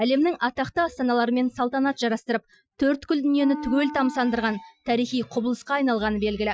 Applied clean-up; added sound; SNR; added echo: classical method Wiener filter.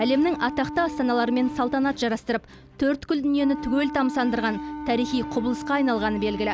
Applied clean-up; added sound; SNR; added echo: none; Wind instrument, woodwind instrument; 11 dB; none.